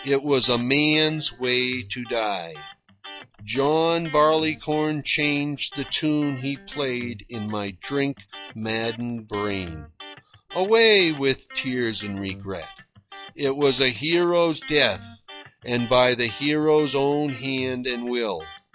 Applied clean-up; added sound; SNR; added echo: classical method log-MMSE.